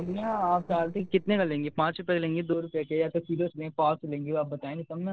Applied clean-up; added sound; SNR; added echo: neural separator model SepFormer DNS4.